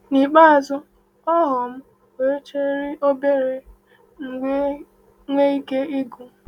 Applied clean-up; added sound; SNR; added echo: none; none; none; none.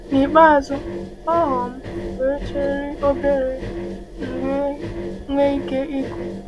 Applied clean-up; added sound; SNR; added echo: none; Engine; 9 dB; none.